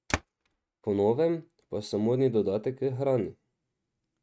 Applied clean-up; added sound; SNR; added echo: neural mask model RNNoise.